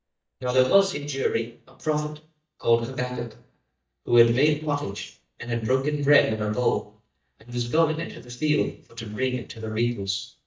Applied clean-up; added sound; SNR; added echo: neural mask model DeepFilterNet 3.